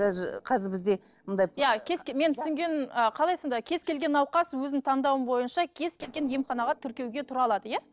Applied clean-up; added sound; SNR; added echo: neural separator model SepFormer DNS4.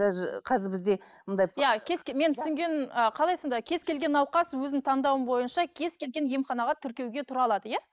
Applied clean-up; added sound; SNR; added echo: neural mask model Resemble Enhance denoiser.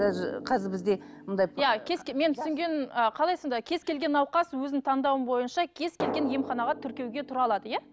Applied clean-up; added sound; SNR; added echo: none; Drum; 13 dB; none.